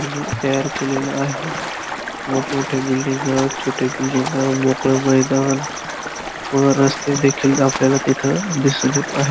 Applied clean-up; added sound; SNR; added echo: none; Stream; 8 dB; none.